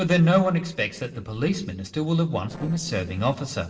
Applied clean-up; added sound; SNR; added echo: neural separator model SepFormer DNS4.